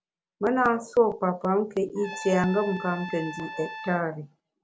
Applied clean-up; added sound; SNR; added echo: none; Trumpet; 13 dB; none.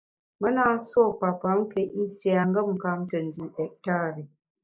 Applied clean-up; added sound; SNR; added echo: neural mask model Resemble Enhance denoiser.